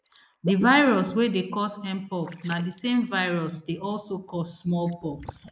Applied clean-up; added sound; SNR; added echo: neural mask model Resemble Enhance denoiser.